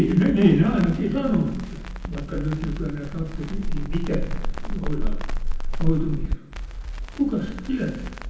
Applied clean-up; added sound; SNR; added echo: none; Crackle; 2 dB; reverberation time 0.9 s.